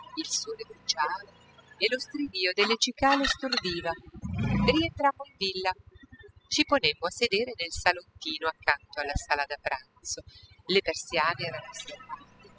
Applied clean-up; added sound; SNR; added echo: classical method spectral subtraction.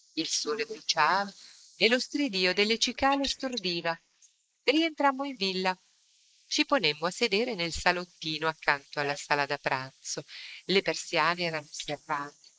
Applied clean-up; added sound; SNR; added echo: neural mask model Resemble Enhance denoiser.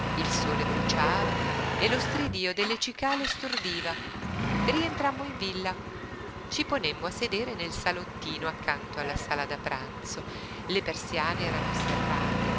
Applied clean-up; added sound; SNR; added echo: none; Engine; 0 dB; none.